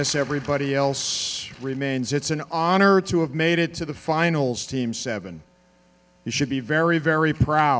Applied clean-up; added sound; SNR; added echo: none; none; none; none.